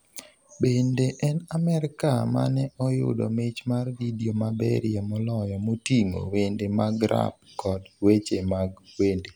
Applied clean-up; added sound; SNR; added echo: none; none; none; none.